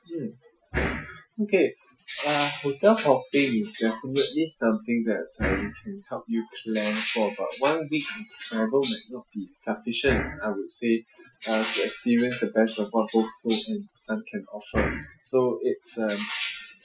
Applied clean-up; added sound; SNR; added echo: classical method Wiener filter.